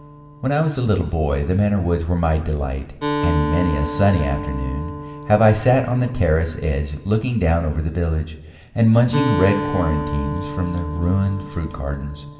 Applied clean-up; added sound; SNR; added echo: none; Acoustic guitar; 10 dB; reverberation time 0.8 s.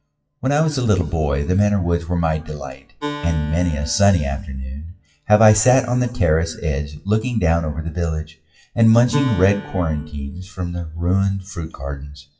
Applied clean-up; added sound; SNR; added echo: classical method WPE with log-MMSE.